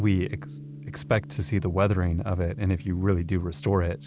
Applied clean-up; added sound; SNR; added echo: none; Gong; 15 dB; none.